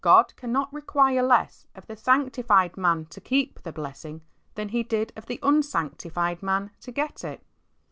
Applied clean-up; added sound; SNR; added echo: none; none; none; none.